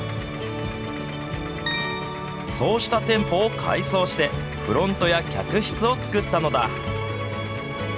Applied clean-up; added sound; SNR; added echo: none; Idling; 17 dB; none.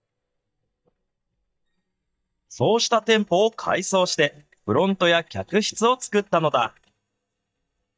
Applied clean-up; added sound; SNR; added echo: neural mask model DeepFilterNet 3.